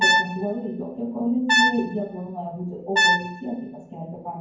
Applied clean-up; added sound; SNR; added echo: none; Brass instrument; -4 dB; reverberation time 0.9 s.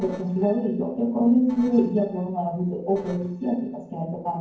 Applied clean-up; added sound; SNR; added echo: neural separator model SepFormer DNS4.